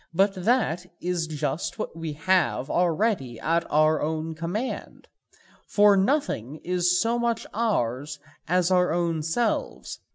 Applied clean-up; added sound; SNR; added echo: none; none; none; none.